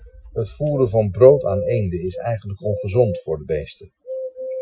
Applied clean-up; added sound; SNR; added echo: classical method Wiener filter.